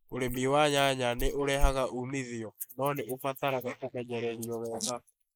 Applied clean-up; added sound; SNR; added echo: neural mask model Resemble Enhance denoiser.